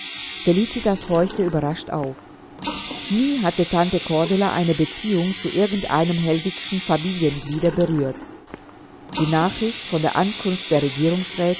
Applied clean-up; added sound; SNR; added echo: none; Water tap, faucet; 4 dB; none.